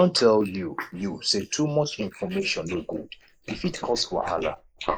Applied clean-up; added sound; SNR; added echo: neural mask model Resemble Enhance denoiser.